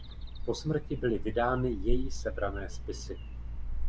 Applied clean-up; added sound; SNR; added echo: none; Bird vocalization, bird call, bird song; 0 dB; none.